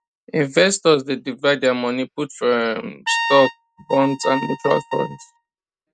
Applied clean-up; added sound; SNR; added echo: neural mask model RNNoise.